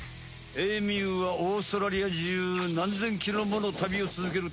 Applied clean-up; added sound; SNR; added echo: none; none; none; none.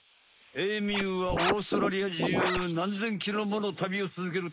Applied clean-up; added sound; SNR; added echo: neural mask model Resemble Enhance denoiser.